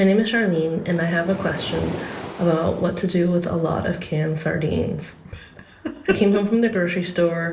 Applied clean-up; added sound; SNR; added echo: none; Waves, surf; 17 dB; reverberation time 1.3 s.